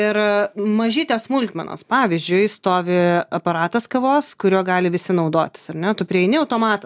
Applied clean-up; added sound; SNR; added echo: none; none; none; none.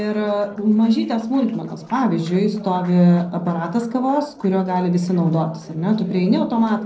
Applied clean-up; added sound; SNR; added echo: neural separator model SepFormer DNS4.